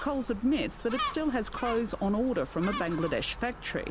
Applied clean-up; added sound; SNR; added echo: none; Gull, seagull; 9 dB; none.